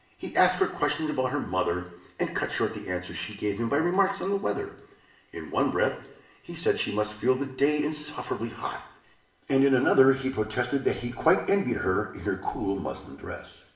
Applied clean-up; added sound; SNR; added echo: none; none; none; reverberation time 0.7 s.